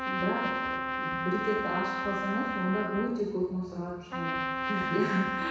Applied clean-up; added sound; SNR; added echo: none; Trumpet; 1 dB; reverberation time 1.1 s.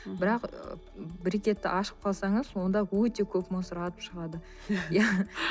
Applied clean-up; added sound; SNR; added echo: none; none; none; none.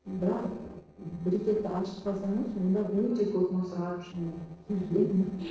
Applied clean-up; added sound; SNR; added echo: neural separator model SepFormer DNS4.